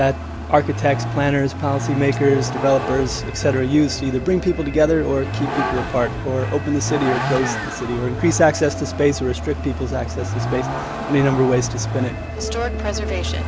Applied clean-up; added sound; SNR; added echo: none; Vehicle; 5 dB; none.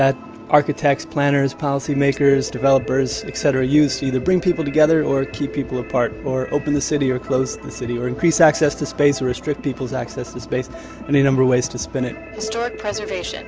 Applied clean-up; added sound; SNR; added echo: none; none; none; none.